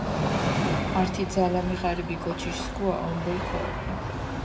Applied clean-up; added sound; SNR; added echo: none; Train; 0 dB; reverberation time 1.3 s.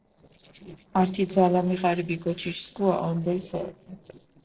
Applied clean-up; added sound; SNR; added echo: neural separator model SepFormer DNS4.